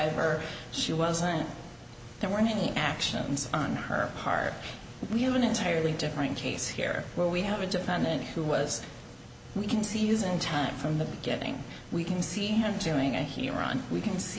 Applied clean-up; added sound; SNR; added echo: none; none; none; none.